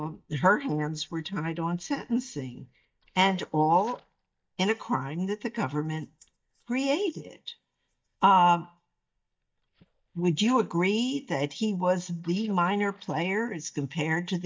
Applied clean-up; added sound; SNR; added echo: neural mask model DeepFilterNet 3.